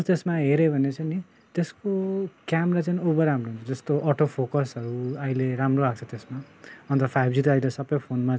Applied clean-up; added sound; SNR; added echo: none; none; none; none.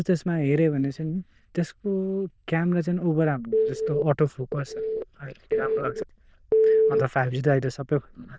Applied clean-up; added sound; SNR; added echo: neural diffusion model UNIVERSE++.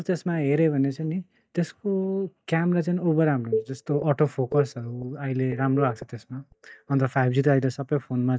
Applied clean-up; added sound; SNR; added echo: neural mask model DeepFilterNet 3.